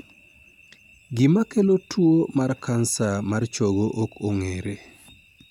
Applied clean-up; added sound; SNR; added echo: none; none; none; none.